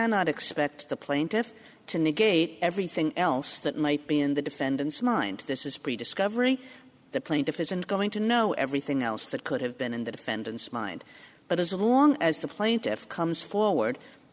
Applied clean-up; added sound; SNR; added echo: none; none; none; none.